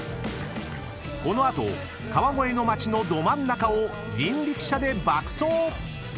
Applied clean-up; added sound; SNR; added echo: none; Wind instrument, woodwind instrument; 19 dB; none.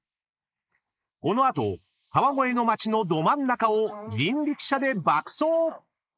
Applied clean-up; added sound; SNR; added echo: neural mask model Resemble Enhance denoiser.